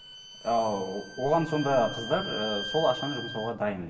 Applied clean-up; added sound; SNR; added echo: none; Bowed string instrument; 11 dB; reverberation time 1.0 s.